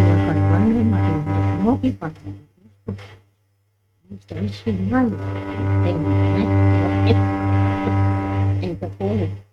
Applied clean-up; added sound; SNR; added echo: neural mask model RNNoise.